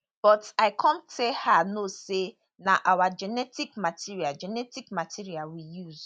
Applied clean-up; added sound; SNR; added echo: none; none; none; none.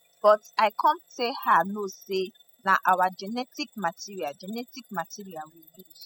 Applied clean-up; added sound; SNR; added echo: classical method spectral subtraction.